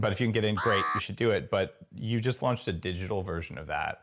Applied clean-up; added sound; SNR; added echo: none; Alarm; 6 dB; none.